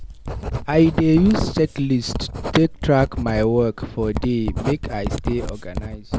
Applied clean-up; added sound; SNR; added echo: none; Writing; 8 dB; none.